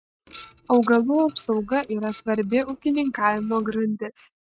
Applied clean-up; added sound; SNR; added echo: neural mask model RNNoise.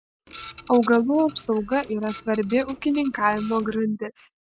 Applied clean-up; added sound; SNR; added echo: none; Printer; 16 dB; none.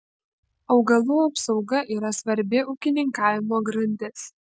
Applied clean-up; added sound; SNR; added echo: none; none; none; none.